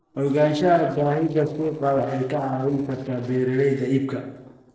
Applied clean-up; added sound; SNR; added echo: neural separator model SepFormer DNS4.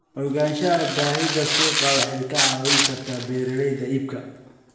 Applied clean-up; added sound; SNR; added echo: none; Tearing; 0 dB; reverberation time 0.9 s.